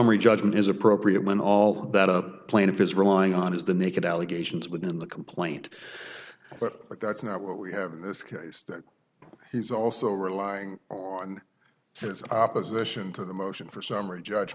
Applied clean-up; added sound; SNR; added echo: none; none; none; none.